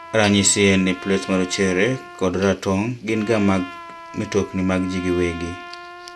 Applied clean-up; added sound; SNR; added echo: none; Trumpet; 17 dB; none.